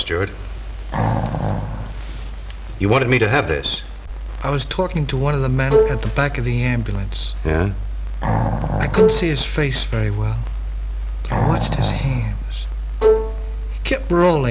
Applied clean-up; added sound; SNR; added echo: none; Animal + Bowed string instrument; 0 dB; none.